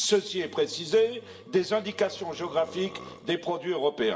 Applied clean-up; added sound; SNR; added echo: none; Burping, eructation; 20 dB; reverberation time 0.7 s.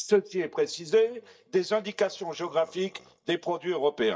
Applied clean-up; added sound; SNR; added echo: neural mask model DeepFilterNet 3.